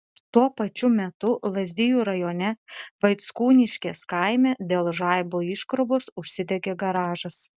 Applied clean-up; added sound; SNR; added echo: none; none; none; none.